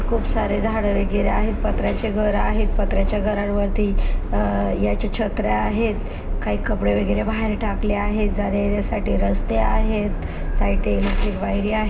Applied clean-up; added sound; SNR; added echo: none; Subway, metro, underground; -1 dB; reverberation time 0.2 s.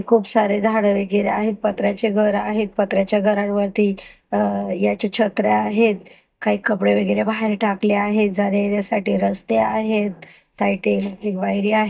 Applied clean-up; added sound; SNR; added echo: neural mask model DeepFilterNet 3.